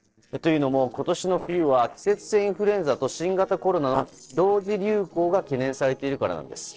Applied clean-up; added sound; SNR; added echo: neural separator model SepFormer DNS4.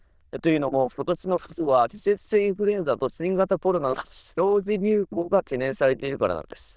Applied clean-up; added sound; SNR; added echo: neural diffusion model UNIVERSE++.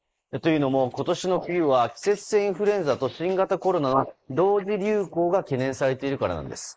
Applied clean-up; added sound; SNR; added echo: neural mask model Resemble Enhance denoiser.